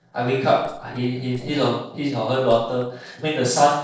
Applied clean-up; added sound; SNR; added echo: neural separator model SepFormer DNS4.